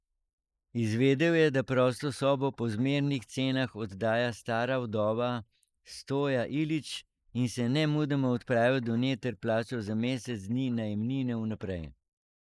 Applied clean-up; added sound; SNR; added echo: neural mask model Resemble Enhance denoiser.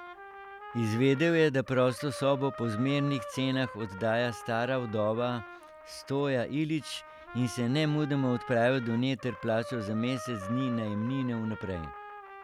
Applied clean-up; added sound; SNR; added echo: none; Trumpet; 14 dB; none.